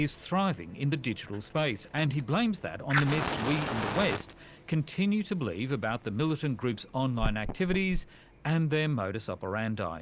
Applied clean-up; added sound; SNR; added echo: none; Fire; 8 dB; none.